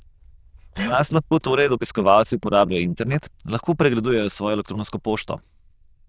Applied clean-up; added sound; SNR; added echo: neural diffusion model UNIVERSE++.